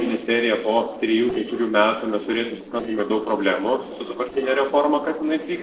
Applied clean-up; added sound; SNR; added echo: neural separator model SepFormer DNS4.